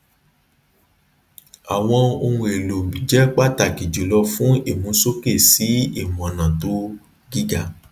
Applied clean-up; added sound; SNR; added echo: none; none; none; none.